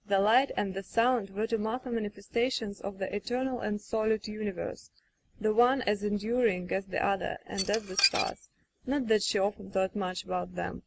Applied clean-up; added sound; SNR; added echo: none; Dishes, pots, and pans / Glass; 2 dB; none.